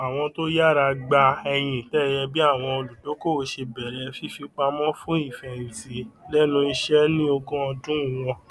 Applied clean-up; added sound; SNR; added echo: none; none; none; none.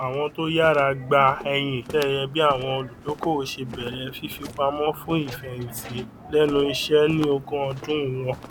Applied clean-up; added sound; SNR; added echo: none; Walk, footsteps; 17 dB; none.